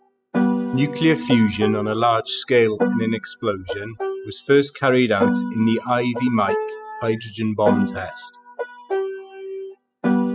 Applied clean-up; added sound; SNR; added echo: classical method spectral subtraction.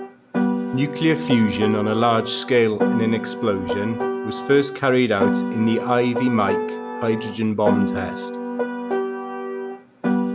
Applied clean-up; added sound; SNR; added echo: none; Piano; 3 dB; none.